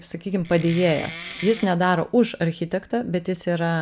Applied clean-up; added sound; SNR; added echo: none; Wood; 14 dB; none.